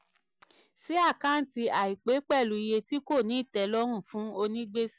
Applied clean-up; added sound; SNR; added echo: none; none; none; none.